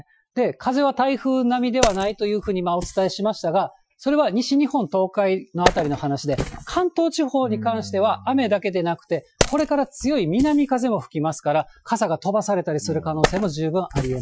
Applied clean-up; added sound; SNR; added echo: classical method Wiener filter.